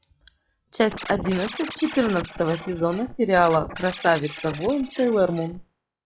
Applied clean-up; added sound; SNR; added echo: classical method log-MMSE.